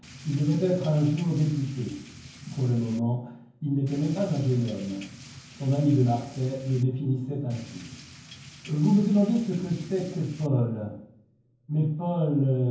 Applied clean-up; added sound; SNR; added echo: none; Drip / Rain; 19 dB; reverberation time 0.9 s.